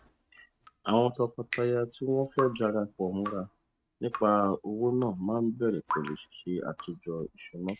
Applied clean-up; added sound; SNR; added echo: neural mask model RNNoise.